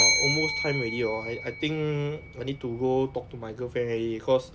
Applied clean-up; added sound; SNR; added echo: none; Bell; 2 dB; none.